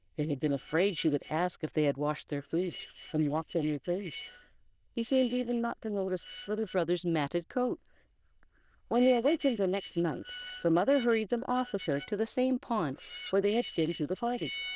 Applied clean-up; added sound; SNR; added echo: neural diffusion model UNIVERSE++.